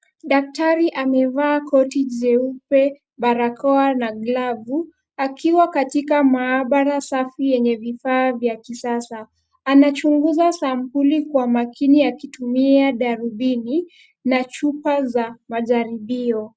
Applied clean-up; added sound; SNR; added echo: none; none; none; none.